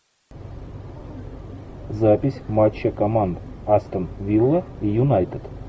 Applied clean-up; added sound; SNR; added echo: none; none; none; none.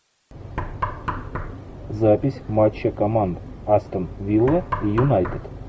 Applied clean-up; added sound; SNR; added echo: none; Knock; 7 dB; none.